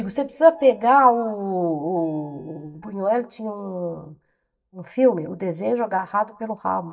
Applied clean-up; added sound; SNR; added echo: neural mask model DeepFilterNet 3.